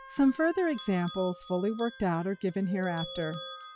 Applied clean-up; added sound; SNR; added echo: classical method log-MMSE.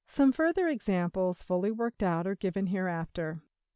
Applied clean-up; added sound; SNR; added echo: none; none; none; none.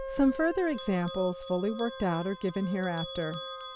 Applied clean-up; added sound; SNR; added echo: none; Bell + Wind instrument, woodwind instrument; 10 dB; none.